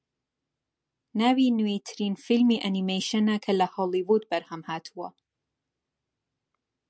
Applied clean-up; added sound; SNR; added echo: none; none; none; none.